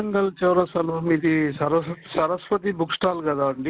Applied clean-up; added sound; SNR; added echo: none; none; none; none.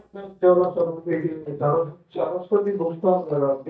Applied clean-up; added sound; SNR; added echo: neural mask model DeepFilterNet 3.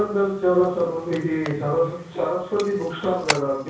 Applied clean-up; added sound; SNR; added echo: none; Camera; 12 dB; reverberation time 0.6 s.